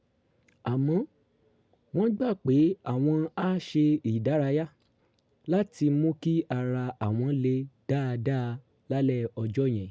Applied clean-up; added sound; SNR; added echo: none; none; none; none.